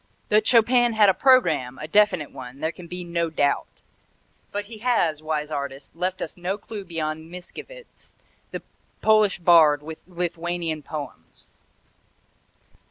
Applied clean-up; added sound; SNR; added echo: none; none; none; none.